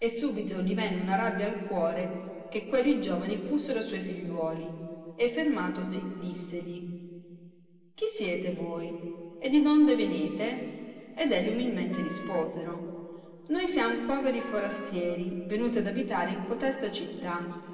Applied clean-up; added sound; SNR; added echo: none; Wind instrument, woodwind instrument; 16 dB; reverberation time 2.6 s.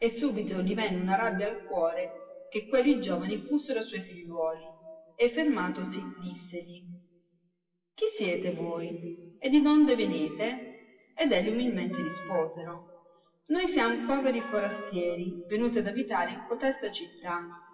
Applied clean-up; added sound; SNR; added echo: classical method WPE with log-MMSE.